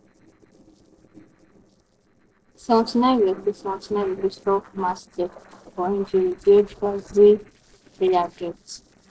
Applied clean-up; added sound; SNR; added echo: neural separator model SepFormer DNS4.